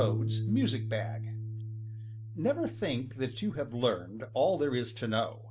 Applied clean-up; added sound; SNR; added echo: none; Bass guitar; 5 dB; none.